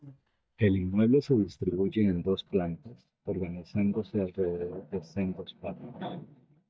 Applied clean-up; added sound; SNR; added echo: neural mask model DeepFilterNet 3.